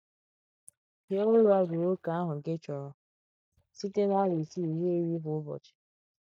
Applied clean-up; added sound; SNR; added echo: neural mask model DeepFilterNet 3.